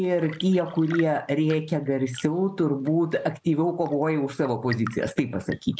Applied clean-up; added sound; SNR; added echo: none; Tap / Fill (with liquid) / Trickle, dribble / Chirp, tweet / Engine; 19 dB; none.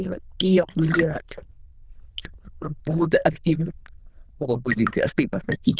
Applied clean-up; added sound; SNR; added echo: neural diffusion model UNIVERSE++.